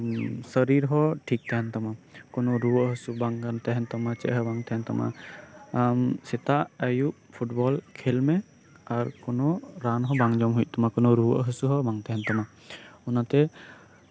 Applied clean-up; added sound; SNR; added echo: none; none; none; none.